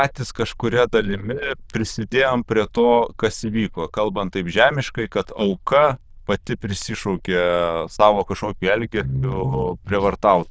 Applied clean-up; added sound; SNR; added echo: neural diffusion model UNIVERSE++.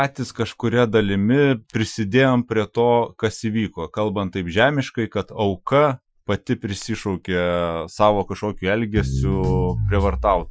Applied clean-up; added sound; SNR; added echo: classical method Wiener filter.